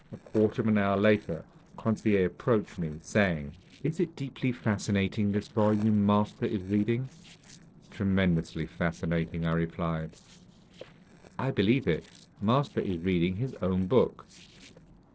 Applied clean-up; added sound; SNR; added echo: neural separator model SepFormer DNS4.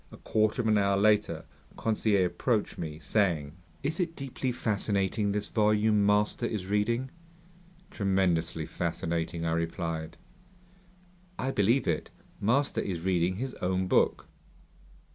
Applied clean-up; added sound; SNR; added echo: none; none; none; none.